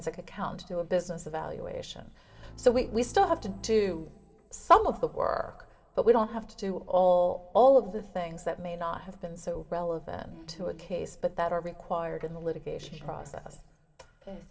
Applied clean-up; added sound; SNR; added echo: none; Bowed string instrument; 18 dB; reverberation time 0.3 s.